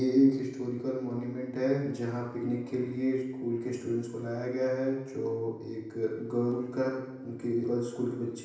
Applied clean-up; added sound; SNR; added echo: none; none; none; reverberation time 0.9 s.